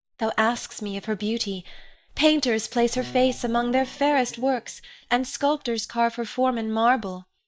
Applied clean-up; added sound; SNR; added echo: neural mask model DeepFilterNet 3.